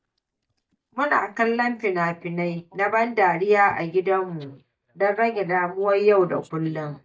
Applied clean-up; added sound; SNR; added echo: neural mask model DeepFilterNet 3.